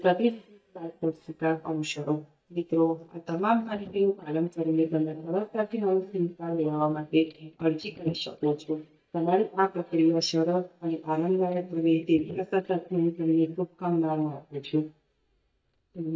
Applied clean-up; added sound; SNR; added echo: neural mask model DeepFilterNet 3.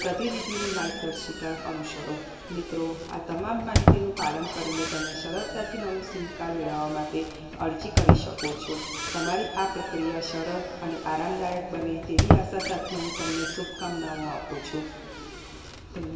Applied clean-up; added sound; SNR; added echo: none; Squeak; -2 dB; reverberation time 2.5 s.